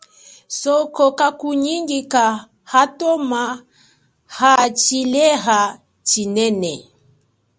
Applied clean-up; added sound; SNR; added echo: none; none; none; none.